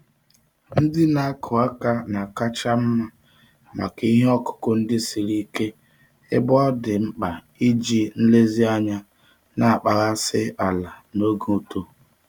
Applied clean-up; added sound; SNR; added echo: none; none; none; none.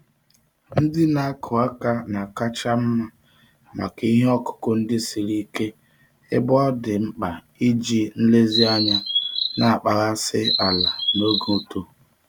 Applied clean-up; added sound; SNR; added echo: none; Chirp, tweet; 1 dB; none.